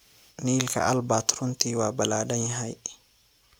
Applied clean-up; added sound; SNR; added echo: none; none; none; none.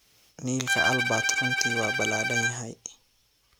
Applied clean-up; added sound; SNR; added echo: none; Bowed string instrument; -3 dB; none.